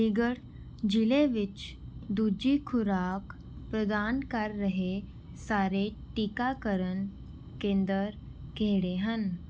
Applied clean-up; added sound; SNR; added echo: none; none; none; none.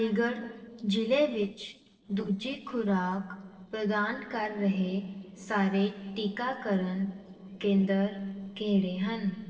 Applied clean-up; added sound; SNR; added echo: neural separator model SepFormer DNS4.